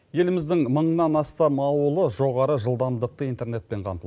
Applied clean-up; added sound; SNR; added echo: none; none; none; none.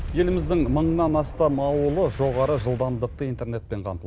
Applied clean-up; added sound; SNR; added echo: none; Boom; 10 dB; none.